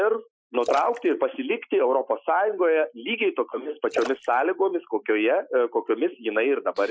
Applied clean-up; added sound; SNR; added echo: classical method Wiener filter.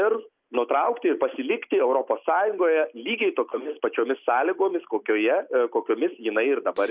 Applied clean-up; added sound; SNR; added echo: none; none; none; none.